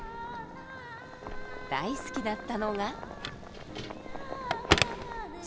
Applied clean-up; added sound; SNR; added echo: none; Telephone; -1 dB; none.